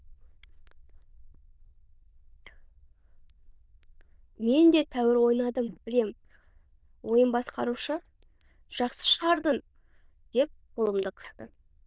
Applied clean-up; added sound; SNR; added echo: neural diffusion model UNIVERSE++.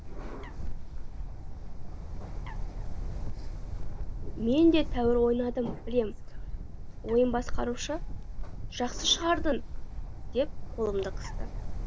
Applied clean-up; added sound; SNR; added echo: none; Bird; 2 dB; none.